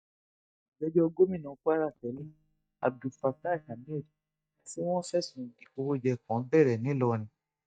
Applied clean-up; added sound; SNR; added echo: neural mask model DeepFilterNet 3.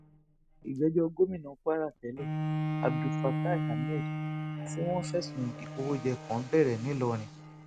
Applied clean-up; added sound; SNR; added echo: none; Bowed string instrument; 4 dB; none.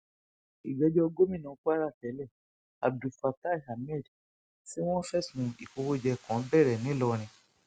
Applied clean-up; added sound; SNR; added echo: none; none; none; none.